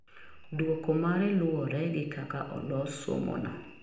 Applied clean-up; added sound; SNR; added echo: none; none; none; reverberation time 0.8 s.